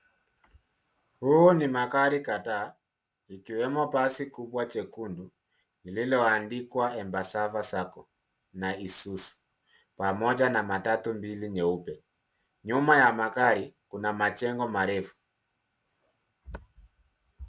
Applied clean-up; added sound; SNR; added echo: none; none; none; none.